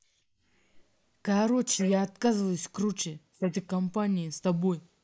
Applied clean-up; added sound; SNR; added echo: neural mask model Resemble Enhance denoiser.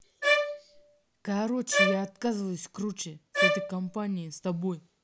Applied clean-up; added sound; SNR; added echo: none; Bowed string instrument; -3 dB; none.